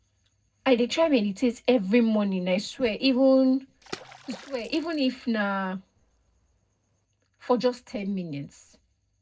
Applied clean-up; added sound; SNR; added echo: neural separator model SepFormer DNS4.